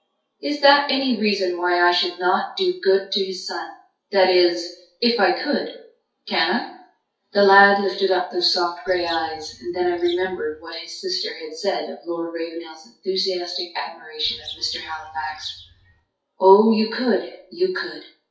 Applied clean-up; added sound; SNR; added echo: classical method WPE with log-MMSE.